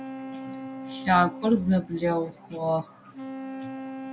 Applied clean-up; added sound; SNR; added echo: none; Wind instrument, woodwind instrument; 11 dB; none.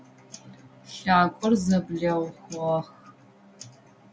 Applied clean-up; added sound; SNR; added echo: none; none; none; none.